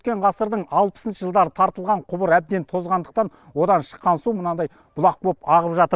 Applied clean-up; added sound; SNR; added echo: none; none; none; none.